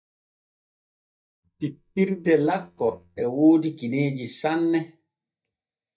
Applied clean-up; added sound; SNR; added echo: neural mask model DeepFilterNet 3.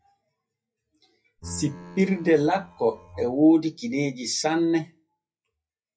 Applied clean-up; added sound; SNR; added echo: classical method WPE with log-MMSE.